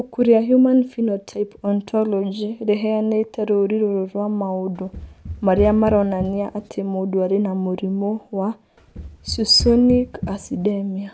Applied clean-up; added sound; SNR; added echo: none; Run; 11 dB; none.